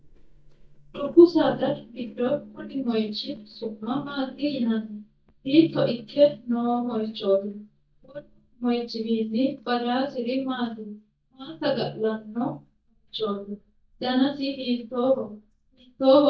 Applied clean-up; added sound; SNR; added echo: neural mask model DeepFilterNet 3.